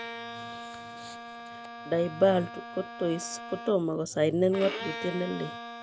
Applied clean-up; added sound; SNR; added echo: none; Bowed string instrument; 11 dB; none.